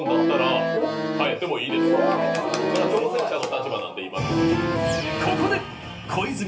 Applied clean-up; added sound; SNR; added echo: none; Accordion; -1 dB; reverberation time 0.3 s.